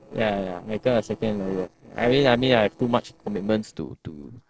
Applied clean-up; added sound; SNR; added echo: neural separator model SepFormer DNS4.